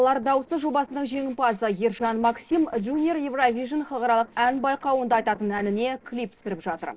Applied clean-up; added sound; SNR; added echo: neural separator model SepFormer DNS4.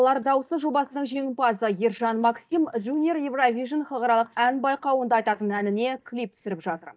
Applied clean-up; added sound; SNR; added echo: neural mask model DeepFilterNet 3.